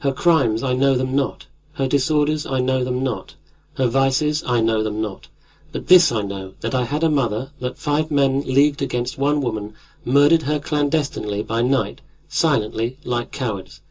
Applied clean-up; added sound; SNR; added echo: none; none; none; reverberation time 0.2 s.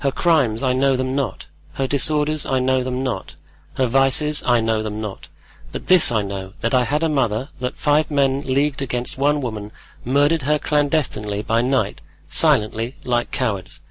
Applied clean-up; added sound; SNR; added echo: none; none; none; none.